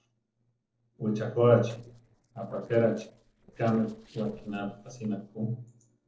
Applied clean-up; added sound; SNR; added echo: neural separator model SepFormer DNS4.